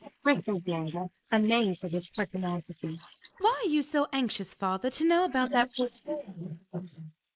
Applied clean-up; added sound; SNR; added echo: neural mask model Resemble Enhance denoiser.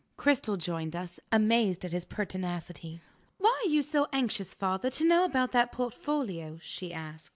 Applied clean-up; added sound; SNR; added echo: none; none; none; none.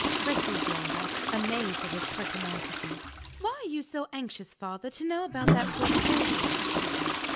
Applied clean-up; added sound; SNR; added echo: none; Toilet flush / Water; -5 dB; none.